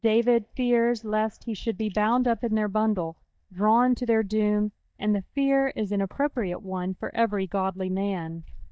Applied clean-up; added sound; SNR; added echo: neural mask model DeepFilterNet 3.